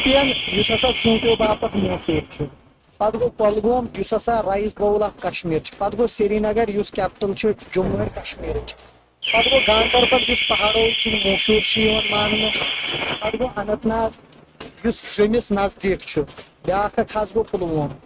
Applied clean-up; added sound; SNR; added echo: neural mask model RNNoise.